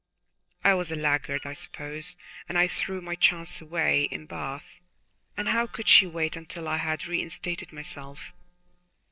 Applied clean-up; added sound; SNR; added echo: neural separator model SepFormer DNS4.